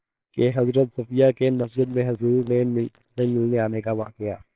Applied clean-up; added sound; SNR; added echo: neural separator model SepFormer WHAMR!.